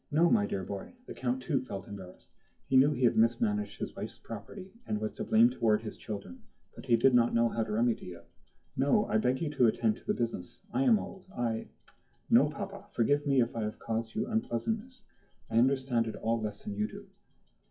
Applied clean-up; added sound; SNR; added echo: classical method WPE with log-MMSE.